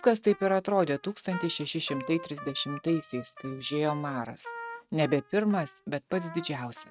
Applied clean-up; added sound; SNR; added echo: neural mask model RNNoise.